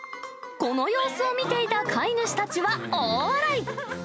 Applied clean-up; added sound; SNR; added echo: none; none; none; none.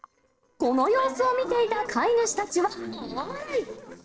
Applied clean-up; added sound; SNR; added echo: neural separator model SepFormer DNS4.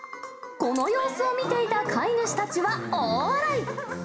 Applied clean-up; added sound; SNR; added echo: none; Coin (dropping); 18 dB; reverberation time 1.3 s.